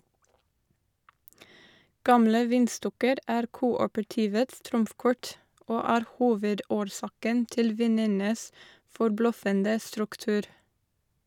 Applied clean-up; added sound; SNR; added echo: none; none; none; none.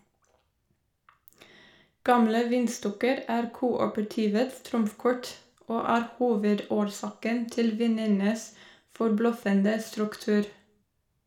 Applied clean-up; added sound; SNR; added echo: none; none; none; reverberation time 0.4 s.